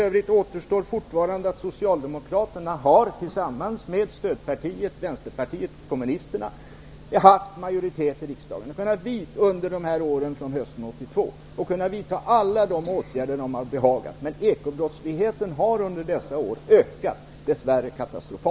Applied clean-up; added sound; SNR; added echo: none; none; none; none.